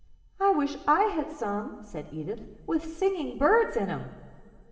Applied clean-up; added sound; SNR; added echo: none; none; none; reverberation time 2.5 s.